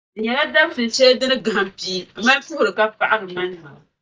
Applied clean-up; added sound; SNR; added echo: neural mask model DeepFilterNet 3.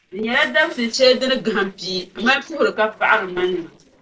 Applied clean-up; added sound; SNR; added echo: neural separator model SepFormer DNS4.